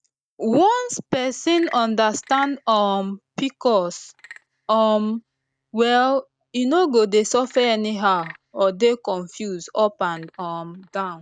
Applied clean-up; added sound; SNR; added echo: neural mask model DeepFilterNet 3.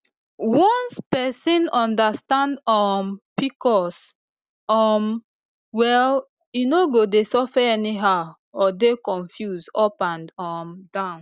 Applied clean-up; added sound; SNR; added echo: none; none; none; none.